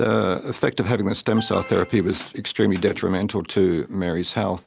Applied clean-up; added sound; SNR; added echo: none; Alarm; 17 dB; none.